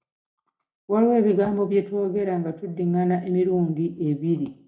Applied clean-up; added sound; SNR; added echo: none; none; none; reverberation time 0.4 s.